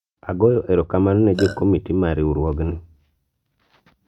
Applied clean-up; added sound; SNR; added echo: neural mask model RNNoise.